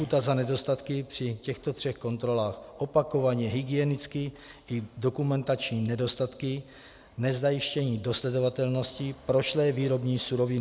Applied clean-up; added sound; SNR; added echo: none; none; none; none.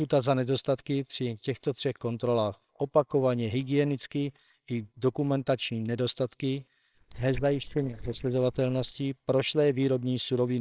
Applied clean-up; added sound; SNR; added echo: neural separator model SepFormer WHAMR!.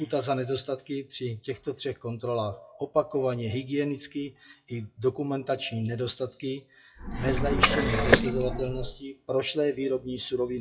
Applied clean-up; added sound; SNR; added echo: classical method WPE with log-MMSE.